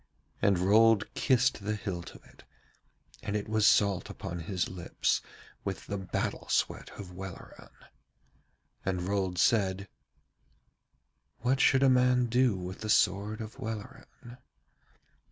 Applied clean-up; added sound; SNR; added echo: none; none; none; none.